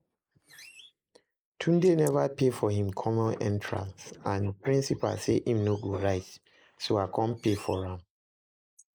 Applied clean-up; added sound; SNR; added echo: neural mask model Resemble Enhance denoiser.